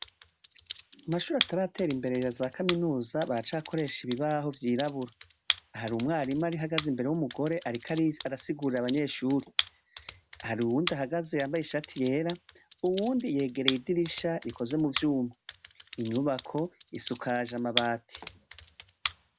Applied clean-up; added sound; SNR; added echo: none; Computer keyboard; 9 dB; none.